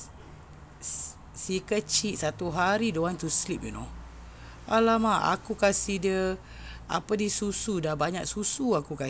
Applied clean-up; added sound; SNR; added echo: none; none; none; none.